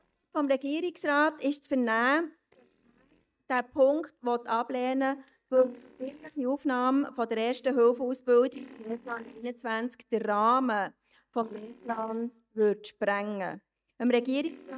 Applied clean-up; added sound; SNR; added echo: neural mask model DeepFilterNet 3.